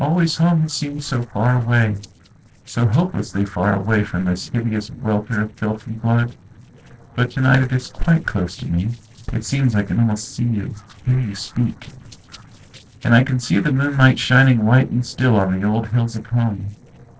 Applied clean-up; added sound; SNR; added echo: neural separator model SepFormer DNS4.